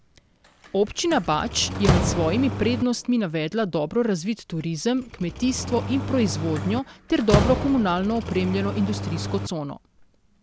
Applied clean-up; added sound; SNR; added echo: none; Engine starting + Slam; 5 dB; none.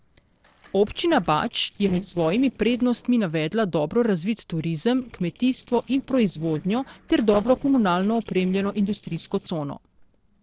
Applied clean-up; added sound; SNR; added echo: neural separator model SepFormer DNS4.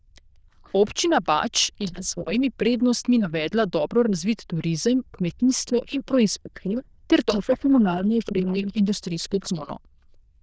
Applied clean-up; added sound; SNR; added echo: neural diffusion model UNIVERSE++.